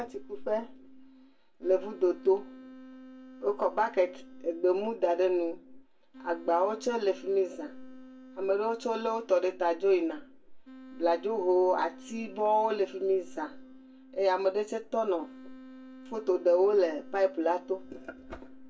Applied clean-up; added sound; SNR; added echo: none; Wind instrument, woodwind instrument; 20 dB; reverberation time 0.2 s.